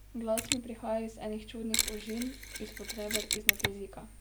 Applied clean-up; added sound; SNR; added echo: none; Mechanisms; -2 dB; none.